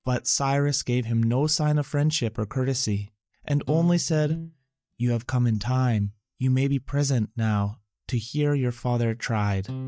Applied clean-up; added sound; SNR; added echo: neural mask model DeepFilterNet 3.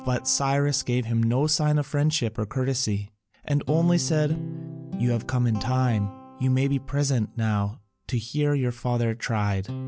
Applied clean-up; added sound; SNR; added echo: none; Guitar; 14 dB; none.